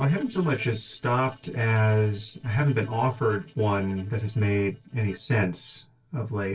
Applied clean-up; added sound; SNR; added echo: neural separator model SepFormer DNS4.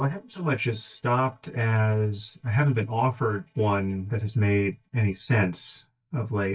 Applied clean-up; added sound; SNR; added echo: neural mask model DeepFilterNet 3.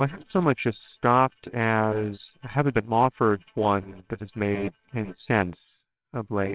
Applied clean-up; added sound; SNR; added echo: neural separator model SepFormer WHAMR!.